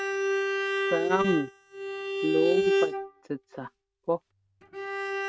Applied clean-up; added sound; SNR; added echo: neural mask model RNNoise.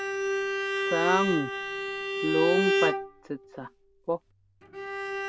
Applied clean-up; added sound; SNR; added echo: none; Bowed string instrument; -2 dB; none.